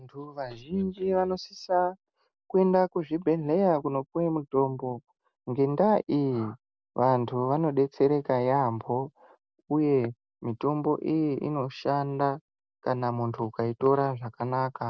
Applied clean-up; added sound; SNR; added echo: none; none; none; none.